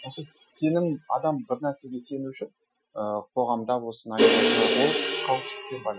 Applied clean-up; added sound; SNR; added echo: classical method Wiener filter.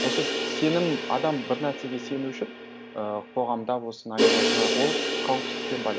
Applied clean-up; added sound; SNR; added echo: none; Crash cymbal; -1 dB; none.